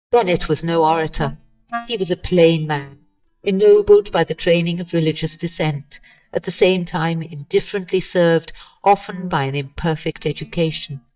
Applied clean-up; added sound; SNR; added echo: neural mask model DeepFilterNet 3.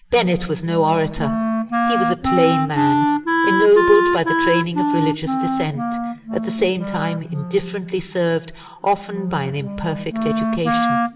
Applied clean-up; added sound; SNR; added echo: none; Wind instrument, woodwind instrument; 0 dB; reverberation time 1.7 s.